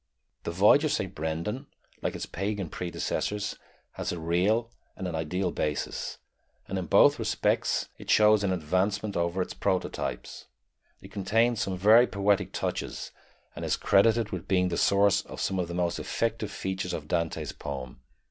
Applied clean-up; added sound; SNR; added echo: none; none; none; none.